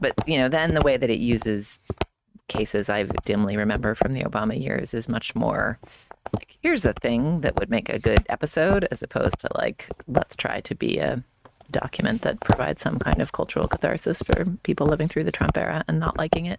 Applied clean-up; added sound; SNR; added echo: neural mask model RNNoise.